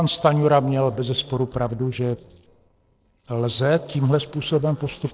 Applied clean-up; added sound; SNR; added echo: neural separator model SepFormer DNS4.